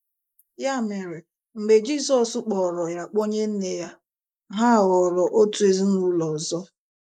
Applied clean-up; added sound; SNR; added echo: neural mask model Resemble Enhance denoiser.